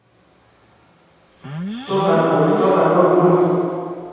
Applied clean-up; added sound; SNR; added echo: none; Alarm; 10 dB; reverberation time 2.2 s.